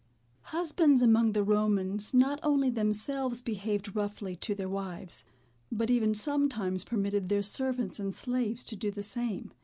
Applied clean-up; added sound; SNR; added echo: none; none; none; none.